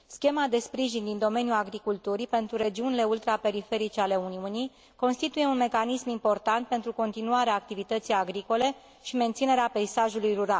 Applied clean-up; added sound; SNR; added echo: none; none; none; none.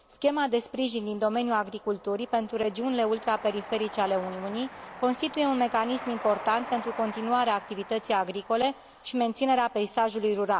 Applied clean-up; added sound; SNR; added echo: none; Train; 16 dB; none.